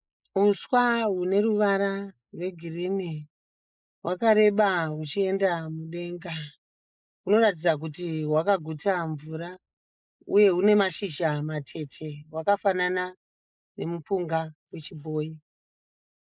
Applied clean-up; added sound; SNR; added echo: neural mask model Resemble Enhance denoiser.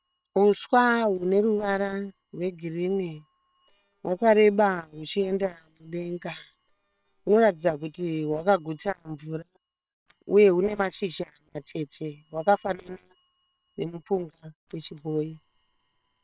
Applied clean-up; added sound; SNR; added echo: neural separator model SepFormer WHAM!.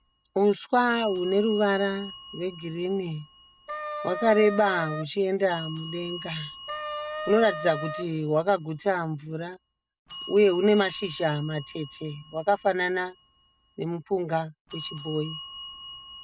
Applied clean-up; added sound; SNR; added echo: none; Wind instrument, woodwind instrument + Bell; 12 dB; none.